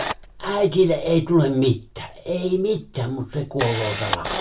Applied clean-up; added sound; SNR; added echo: none; Camera; 11 dB; reverberation time 0.2 s.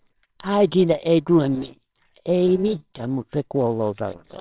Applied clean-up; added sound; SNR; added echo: neural separator model SepFormer WHAMR!.